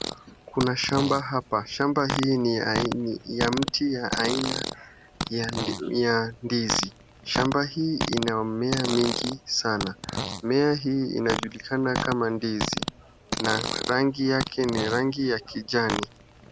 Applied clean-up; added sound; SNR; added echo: none; Fart; 7 dB; none.